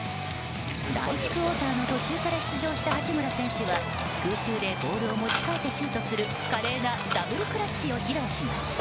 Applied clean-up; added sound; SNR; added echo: none; Mechanisms; 10 dB; none.